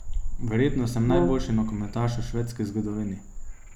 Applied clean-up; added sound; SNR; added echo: none; Frog + Brass instrument; 2 dB; none.